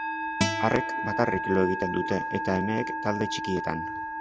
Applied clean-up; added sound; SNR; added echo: none; Musical instrument + Acoustic guitar; 2 dB; none.